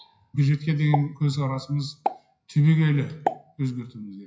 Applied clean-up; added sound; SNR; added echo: classical method WPE with log-MMSE.